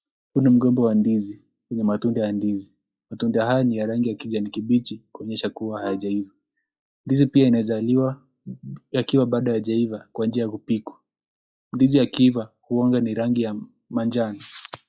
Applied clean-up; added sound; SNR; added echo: classical method log-MMSE.